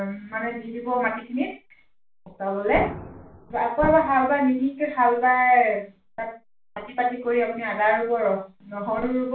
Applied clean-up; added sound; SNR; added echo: none; Explosion; 10 dB; reverberation time 0.3 s.